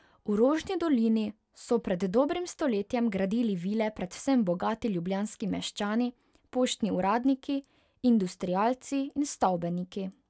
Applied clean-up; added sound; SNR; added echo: none; none; none; none.